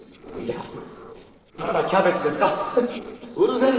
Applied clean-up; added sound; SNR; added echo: neural separator model SepFormer DNS4.